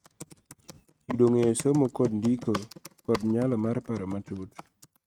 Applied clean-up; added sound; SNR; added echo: neural mask model RNNoise.